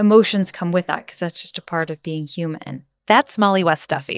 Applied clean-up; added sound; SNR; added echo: neural mask model DeepFilterNet 3.